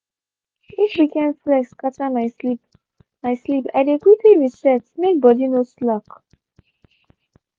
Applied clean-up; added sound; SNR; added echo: none; none; none; none.